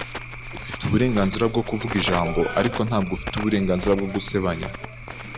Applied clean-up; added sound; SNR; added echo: none; Cricket / Frog + Crackle; 8 dB; none.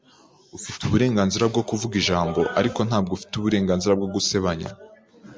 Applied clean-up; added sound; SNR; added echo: none; none; none; none.